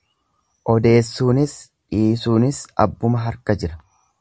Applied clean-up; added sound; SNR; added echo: none; none; none; none.